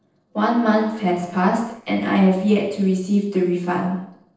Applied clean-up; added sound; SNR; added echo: neural separator model SepFormer DNS4.